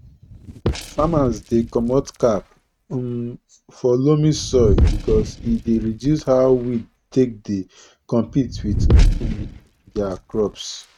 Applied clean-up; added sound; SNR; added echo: neural mask model RNNoise.